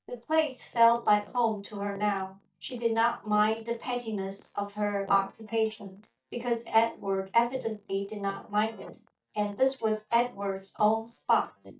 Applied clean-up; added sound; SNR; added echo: neural mask model DeepFilterNet 3.